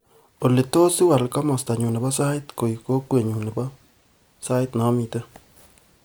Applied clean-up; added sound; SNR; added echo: none; none; none; none.